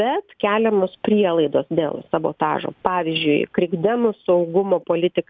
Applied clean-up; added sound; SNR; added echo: none; none; none; none.